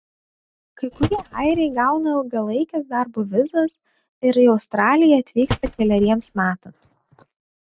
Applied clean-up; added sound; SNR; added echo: neural mask model RNNoise.